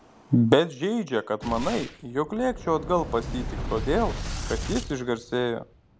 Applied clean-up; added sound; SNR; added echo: none; Boom; 9 dB; none.